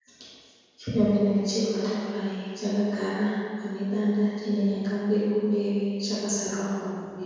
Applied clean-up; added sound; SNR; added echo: none; none; none; reverberation time 1.9 s.